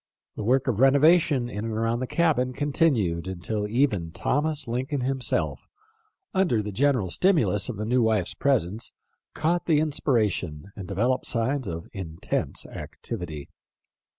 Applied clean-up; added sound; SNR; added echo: none; none; none; none.